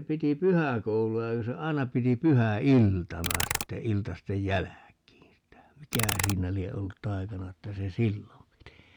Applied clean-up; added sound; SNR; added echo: none; Computer keyboard; 7 dB; none.